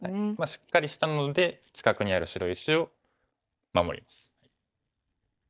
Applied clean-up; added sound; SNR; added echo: neural mask model DeepFilterNet 3.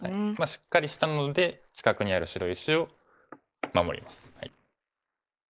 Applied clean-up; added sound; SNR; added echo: neural mask model Resemble Enhance denoiser.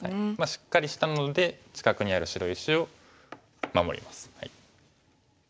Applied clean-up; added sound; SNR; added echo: none; none; none; none.